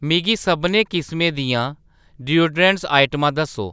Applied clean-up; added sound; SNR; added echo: none; none; none; none.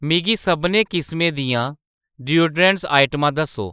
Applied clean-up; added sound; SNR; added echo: neural mask model Resemble Enhance denoiser.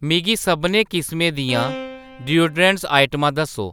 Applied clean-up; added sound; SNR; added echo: none; Bowed string instrument; 13 dB; none.